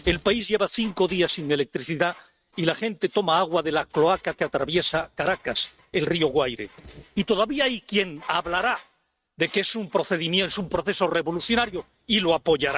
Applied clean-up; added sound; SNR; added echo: neural mask model RNNoise.